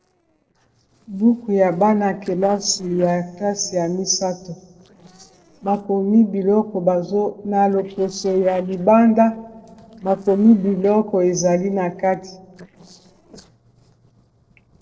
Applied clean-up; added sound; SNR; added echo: neural separator model SepFormer DNS4.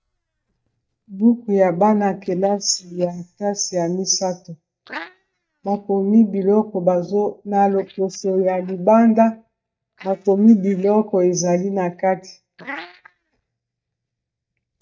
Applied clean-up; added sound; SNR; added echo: neural mask model DeepFilterNet 3.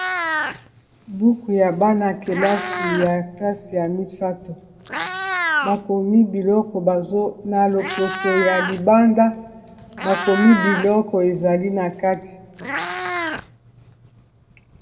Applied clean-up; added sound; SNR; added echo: none; Meow; 8 dB; reverberation time 1.2 s.